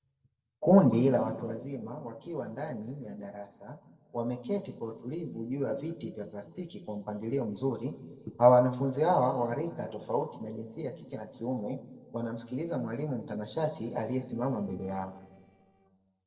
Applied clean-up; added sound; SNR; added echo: neural separator model SepFormer DNS4.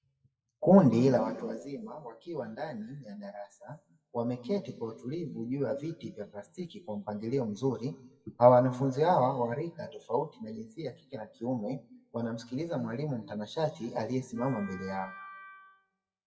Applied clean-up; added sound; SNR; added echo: classical method WPE with log-MMSE.